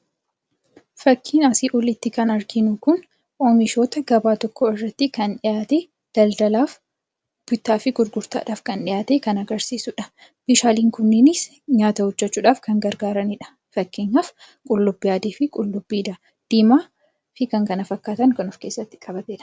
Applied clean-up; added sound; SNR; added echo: none; none; none; none.